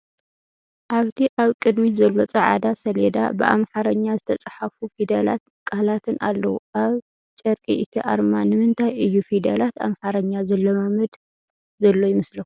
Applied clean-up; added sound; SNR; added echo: none; none; none; none.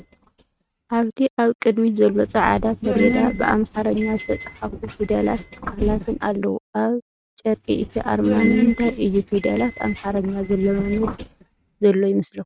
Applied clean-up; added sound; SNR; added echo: neural mask model RNNoise.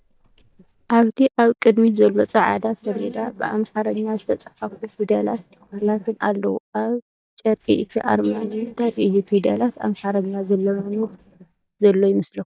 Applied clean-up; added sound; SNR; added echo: neural mask model DeepFilterNet 3.